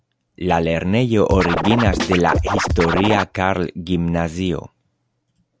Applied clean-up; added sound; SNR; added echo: none; Scratching (performance technique); 1 dB; none.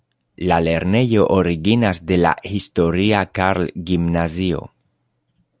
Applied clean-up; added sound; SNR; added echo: none; none; none; none.